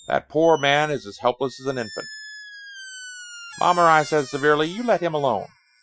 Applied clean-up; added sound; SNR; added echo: classical method Wiener filter.